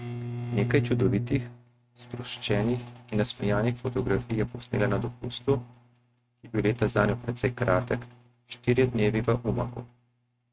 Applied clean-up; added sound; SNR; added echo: neural mask model RNNoise.